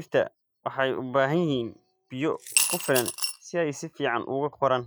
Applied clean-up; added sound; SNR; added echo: classical method log-MMSE.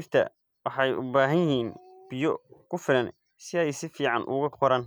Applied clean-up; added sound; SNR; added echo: none; none; none; none.